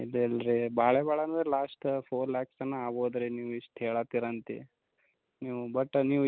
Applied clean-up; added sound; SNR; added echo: none; none; none; none.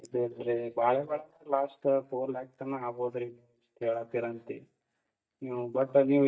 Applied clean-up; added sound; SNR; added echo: neural mask model DeepFilterNet 3.